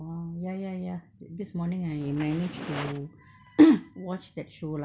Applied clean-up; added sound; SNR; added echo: none; none; none; none.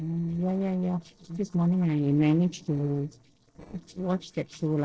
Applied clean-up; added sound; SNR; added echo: neural separator model SepFormer DNS4.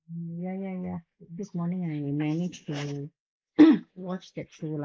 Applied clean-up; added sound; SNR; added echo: neural mask model Resemble Enhance denoiser.